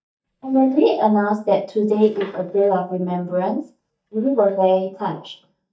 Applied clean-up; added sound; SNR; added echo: neural mask model DeepFilterNet 3.